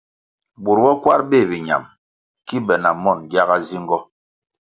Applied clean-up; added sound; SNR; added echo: none; none; none; none.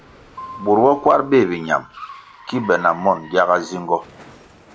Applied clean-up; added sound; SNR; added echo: none; Car + Piano; 19 dB; none.